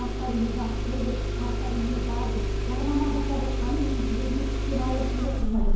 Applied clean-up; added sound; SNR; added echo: none; Engine starting; -5 dB; reverberation time 0.9 s.